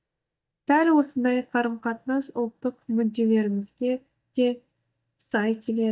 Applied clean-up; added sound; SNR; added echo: neural mask model DeepFilterNet 3.